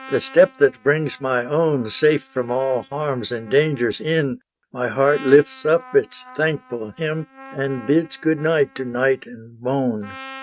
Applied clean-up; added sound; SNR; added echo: neural mask model RNNoise.